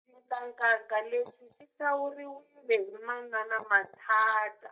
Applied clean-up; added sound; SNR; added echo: neural mask model DeepFilterNet 3.